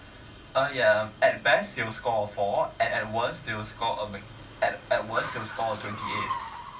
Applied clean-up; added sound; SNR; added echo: none; Car; 12 dB; reverberation time 0.2 s.